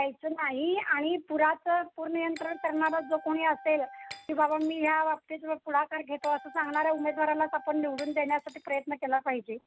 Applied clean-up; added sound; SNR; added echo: none; Wind instrument, woodwind instrument + Shatter; 20 dB; none.